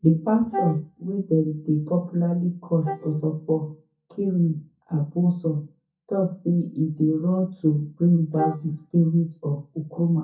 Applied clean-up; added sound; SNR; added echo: neural mask model DeepFilterNet 3.